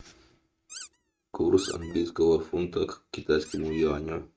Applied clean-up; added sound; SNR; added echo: neural mask model RNNoise.